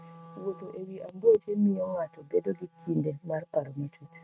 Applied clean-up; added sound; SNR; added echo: neural mask model RNNoise.